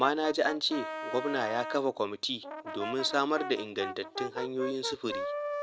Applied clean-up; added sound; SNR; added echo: none; Brass instrument; 7 dB; none.